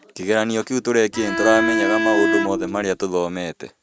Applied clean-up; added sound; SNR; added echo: neural mask model RNNoise.